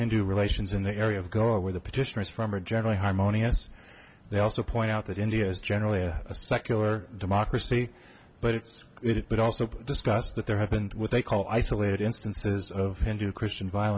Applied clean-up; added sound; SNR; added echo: none; none; none; none.